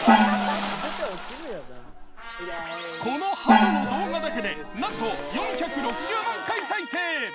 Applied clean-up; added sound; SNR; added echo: none; Gong; -3 dB; none.